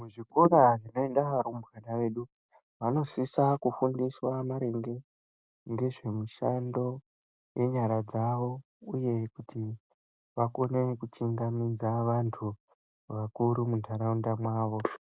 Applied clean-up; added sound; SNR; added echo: none; none; none; none.